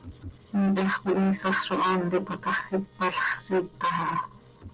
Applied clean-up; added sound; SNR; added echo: neural separator model SepFormer DNS4.